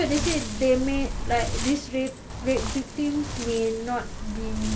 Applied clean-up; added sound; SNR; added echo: none; Wind; 5 dB; none.